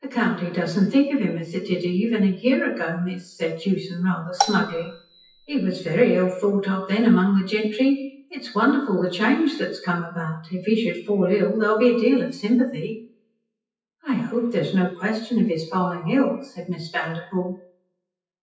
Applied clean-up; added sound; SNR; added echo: classical method WPE with log-MMSE.